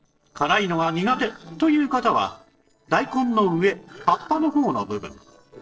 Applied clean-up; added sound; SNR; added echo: neural separator model SepFormer DNS4.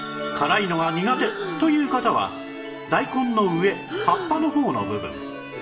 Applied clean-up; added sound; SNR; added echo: none; Breathing; 12 dB; reverberation time 0.8 s.